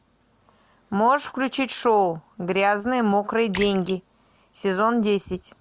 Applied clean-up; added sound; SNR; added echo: none; Splash, splatter; 16 dB; none.